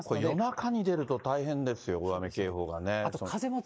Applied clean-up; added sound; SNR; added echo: neural mask model Resemble Enhance denoiser.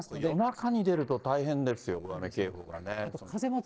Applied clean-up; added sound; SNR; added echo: neural separator model SepFormer DNS4.